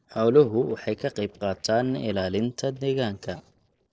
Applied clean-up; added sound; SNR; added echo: neural separator model SepFormer DNS4.